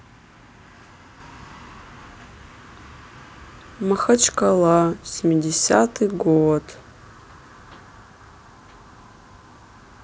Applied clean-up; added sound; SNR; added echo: none; none; none; none.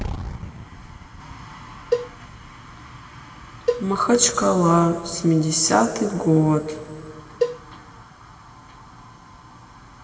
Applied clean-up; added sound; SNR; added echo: none; Cowbell; 6 dB; reverberation time 2.2 s.